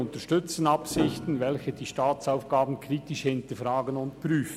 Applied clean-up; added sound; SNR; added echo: none; Piano; 11 dB; none.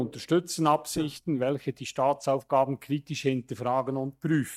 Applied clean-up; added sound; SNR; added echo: neural mask model DeepFilterNet 3.